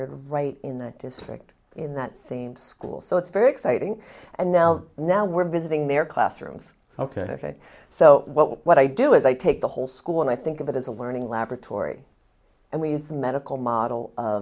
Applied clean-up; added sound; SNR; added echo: none; none; none; none.